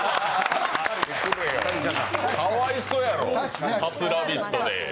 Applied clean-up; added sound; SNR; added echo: none; Engine starting; 19 dB; none.